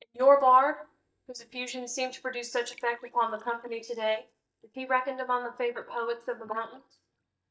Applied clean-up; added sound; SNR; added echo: neural mask model DeepFilterNet 3.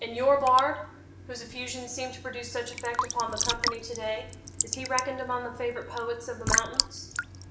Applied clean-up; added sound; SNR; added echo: none; Raindrop / Drip / Trickle, dribble; 3 dB; reverberation time 0.7 s.